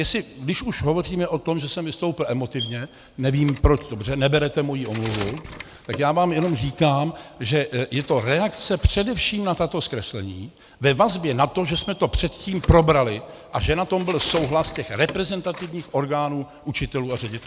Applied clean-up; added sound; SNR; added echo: none; Bird; 17 dB; none.